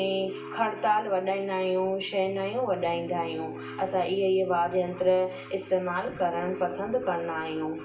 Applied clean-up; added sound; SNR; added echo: none; Piano; 14 dB; reverberation time 0.2 s.